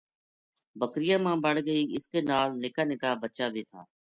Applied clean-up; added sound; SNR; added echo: none; none; none; none.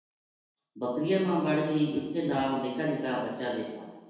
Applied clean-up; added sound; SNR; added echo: none; none; none; reverberation time 1.2 s.